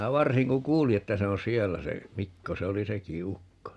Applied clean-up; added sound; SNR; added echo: none; none; none; none.